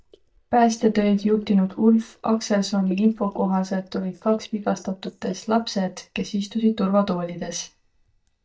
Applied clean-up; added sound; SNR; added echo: neural mask model DeepFilterNet 3.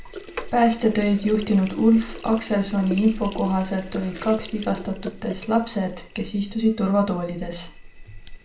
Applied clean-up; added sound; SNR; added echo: none; Sink (filling or washing); 13 dB; reverberation time 0.3 s.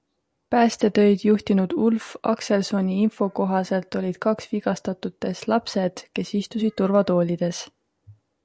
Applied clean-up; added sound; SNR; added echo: none; none; none; none.